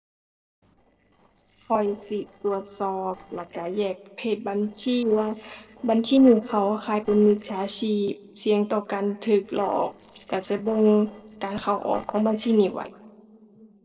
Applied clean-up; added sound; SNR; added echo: neural separator model SepFormer DNS4.